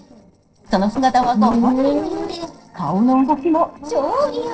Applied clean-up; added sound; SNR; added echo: neural separator model SepFormer DNS4.